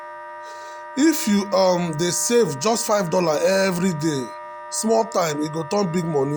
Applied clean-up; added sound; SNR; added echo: none; Wind instrument, woodwind instrument; 14 dB; none.